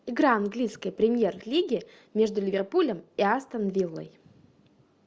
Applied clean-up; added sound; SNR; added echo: none; none; none; none.